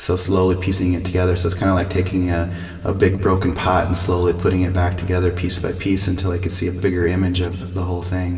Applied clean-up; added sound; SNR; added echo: none; none; none; reverberation time 2.0 s.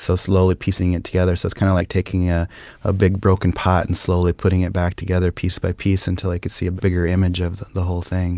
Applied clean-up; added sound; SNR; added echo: none; none; none; none.